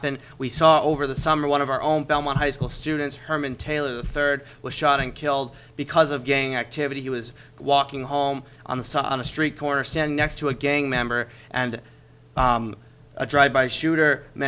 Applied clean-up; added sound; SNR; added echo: none; none; none; none.